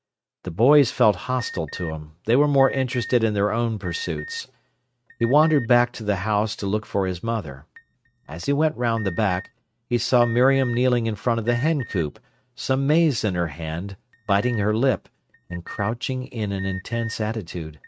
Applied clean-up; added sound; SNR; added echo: neural mask model RNNoise.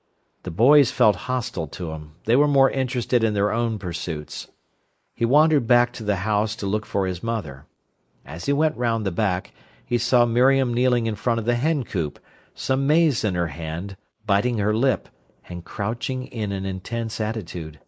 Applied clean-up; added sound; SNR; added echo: neural mask model Resemble Enhance denoiser.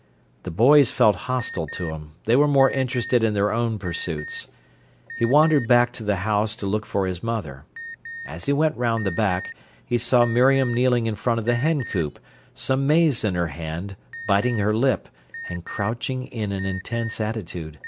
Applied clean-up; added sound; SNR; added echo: none; Alarm; 17 dB; none.